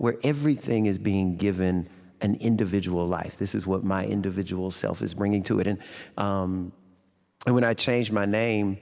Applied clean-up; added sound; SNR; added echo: none; none; none; none.